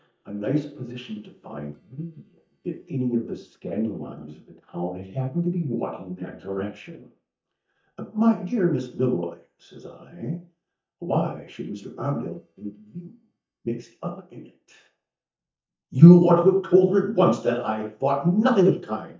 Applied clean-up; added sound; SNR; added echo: neural mask model DeepFilterNet 3.